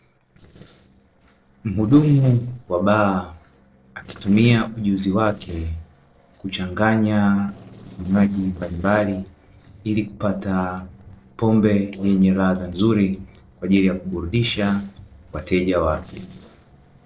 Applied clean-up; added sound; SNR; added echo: neural separator model SepFormer DNS4.